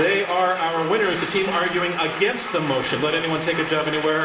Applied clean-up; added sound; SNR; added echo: none; Harmonica; 17 dB; reverberation time 1.0 s.